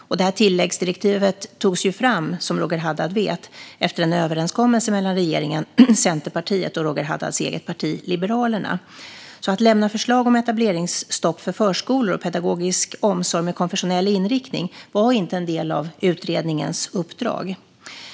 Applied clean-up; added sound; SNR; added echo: none; none; none; none.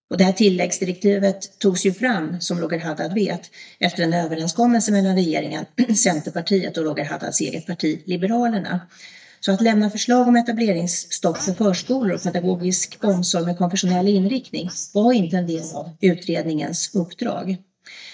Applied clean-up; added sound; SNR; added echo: neural mask model DeepFilterNet 3.